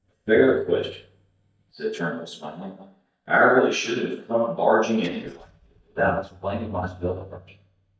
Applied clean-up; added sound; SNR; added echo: neural mask model DeepFilterNet 3.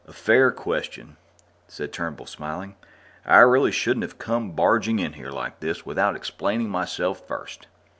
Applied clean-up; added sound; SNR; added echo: none; none; none; none.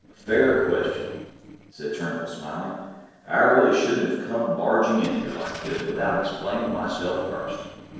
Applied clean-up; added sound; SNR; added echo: neural separator model SepFormer DNS4.